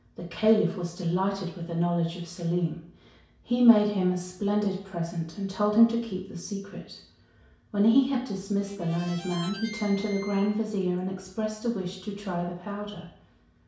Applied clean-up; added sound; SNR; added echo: none; Harmonica; 15 dB; reverberation time 0.6 s.